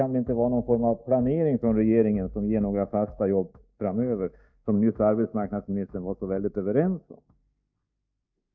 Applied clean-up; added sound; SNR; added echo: neural mask model DeepFilterNet 3.